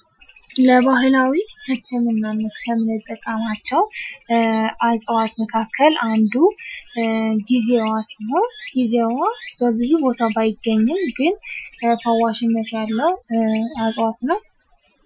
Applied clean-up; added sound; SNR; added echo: classical method Wiener filter.